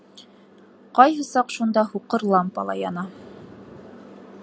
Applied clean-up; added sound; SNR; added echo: none; none; none; none.